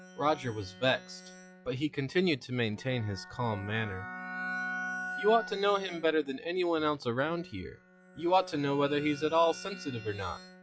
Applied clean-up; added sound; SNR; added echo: classical method log-MMSE.